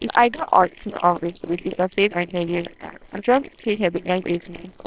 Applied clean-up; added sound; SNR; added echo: neural separator model SepFormer WHAMR!.